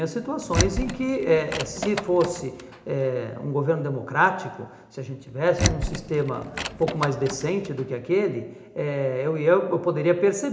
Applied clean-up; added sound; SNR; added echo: none; Door; 6 dB; reverberation time 0.8 s.